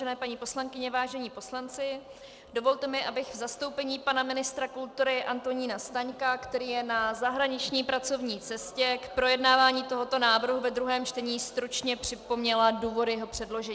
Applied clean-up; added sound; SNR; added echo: none; none; none; none.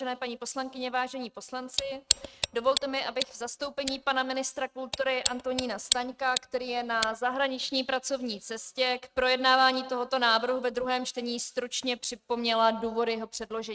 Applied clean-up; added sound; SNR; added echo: neural mask model RNNoise.